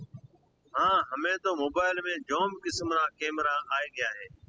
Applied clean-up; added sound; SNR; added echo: classical method spectral subtraction.